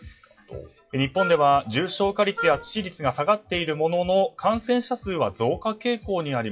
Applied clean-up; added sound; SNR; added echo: classical method WPE with log-MMSE.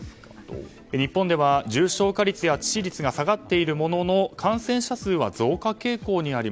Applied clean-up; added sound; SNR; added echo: none; none; none; none.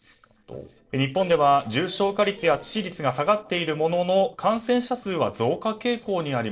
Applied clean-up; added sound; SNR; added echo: neural separator model SepFormer DNS4.